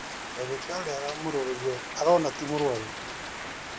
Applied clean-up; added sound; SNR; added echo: none; Rain; 7 dB; none.